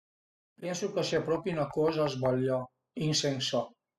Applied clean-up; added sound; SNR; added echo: classical method spectral subtraction.